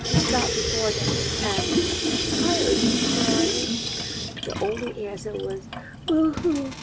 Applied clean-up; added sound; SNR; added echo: none; Sink (filling or washing) / Water tap, faucet; -4 dB; none.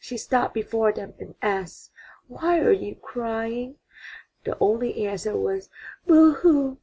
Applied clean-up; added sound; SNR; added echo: none; none; none; none.